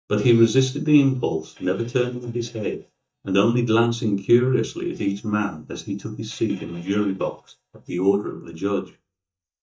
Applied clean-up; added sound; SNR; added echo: neural mask model DeepFilterNet 3.